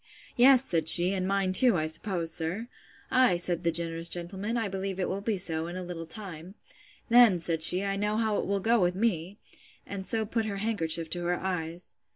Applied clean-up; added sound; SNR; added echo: none; none; none; none.